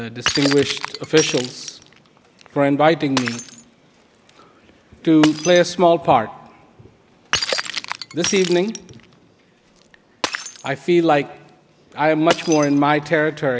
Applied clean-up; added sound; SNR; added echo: none; Shatter; 10 dB; none.